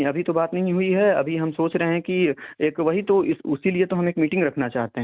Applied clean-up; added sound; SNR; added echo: none; none; none; none.